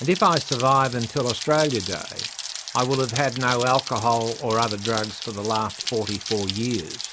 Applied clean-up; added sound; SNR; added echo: none; Rain; 9 dB; none.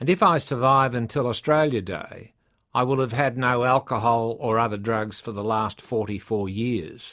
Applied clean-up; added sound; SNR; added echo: none; none; none; none.